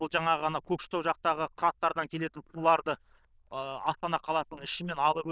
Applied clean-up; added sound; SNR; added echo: neural diffusion model UNIVERSE++.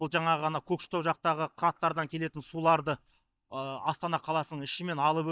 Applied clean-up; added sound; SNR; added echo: neural mask model DeepFilterNet 3.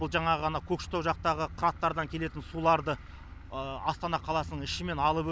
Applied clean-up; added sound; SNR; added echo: none; Bass guitar; 17 dB; none.